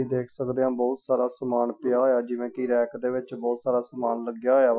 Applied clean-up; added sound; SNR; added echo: classical method Wiener filter.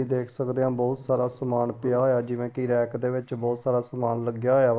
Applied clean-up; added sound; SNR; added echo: neural mask model Resemble Enhance denoiser.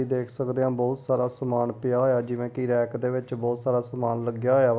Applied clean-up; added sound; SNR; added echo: none; none; none; none.